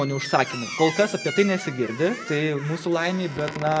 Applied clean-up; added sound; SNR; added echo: none; Squeak; 11 dB; reverberation time 1.4 s.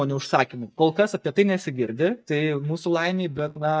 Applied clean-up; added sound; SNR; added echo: neural mask model DeepFilterNet 3.